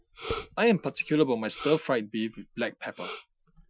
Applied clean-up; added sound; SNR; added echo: classical method Wiener filter.